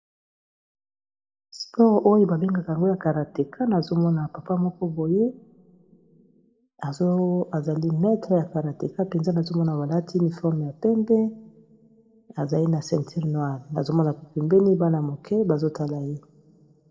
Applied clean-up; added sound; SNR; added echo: none; none; none; reverberation time 2.3 s.